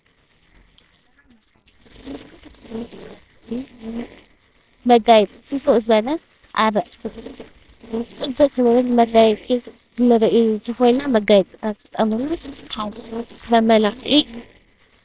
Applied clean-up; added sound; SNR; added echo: neural separator model SepFormer WHAMR!.